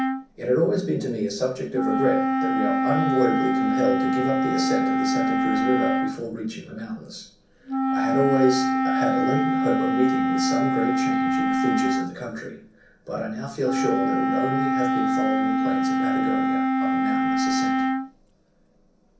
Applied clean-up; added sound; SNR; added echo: none; Wind instrument, woodwind instrument; -4 dB; reverberation time 0.6 s.